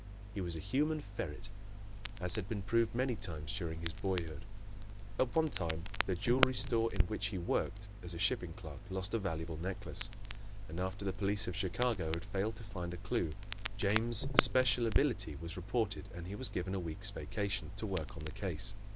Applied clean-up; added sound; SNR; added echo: none; Crackle; 3 dB; none.